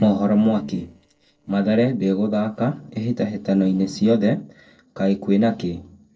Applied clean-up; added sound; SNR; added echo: neural separator model SepFormer DNS4.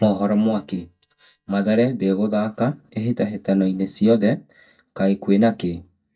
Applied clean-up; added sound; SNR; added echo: neural mask model DeepFilterNet 3.